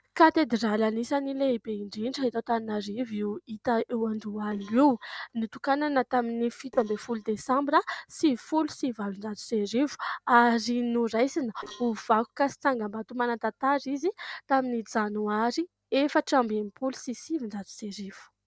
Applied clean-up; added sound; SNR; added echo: neural separator model SepFormer DNS4.